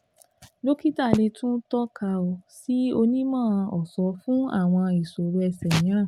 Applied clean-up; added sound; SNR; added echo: none; none; none; none.